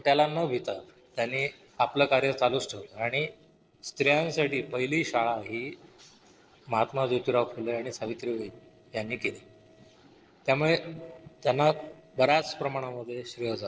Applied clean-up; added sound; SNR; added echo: neural separator model SepFormer DNS4.